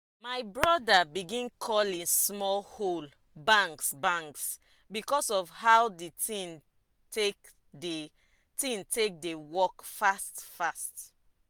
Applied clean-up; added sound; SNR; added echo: none; none; none; none.